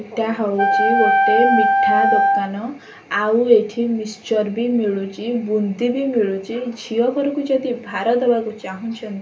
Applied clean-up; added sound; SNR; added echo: none; Wind instrument, woodwind instrument; -2 dB; reverberation time 0.3 s.